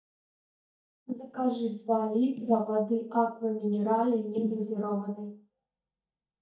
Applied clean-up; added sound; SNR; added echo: neural mask model DeepFilterNet 3.